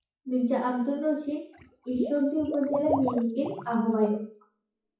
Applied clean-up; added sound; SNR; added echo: classical method WPE with log-MMSE.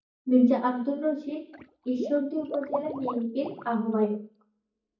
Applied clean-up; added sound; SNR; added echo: neural mask model DeepFilterNet 3.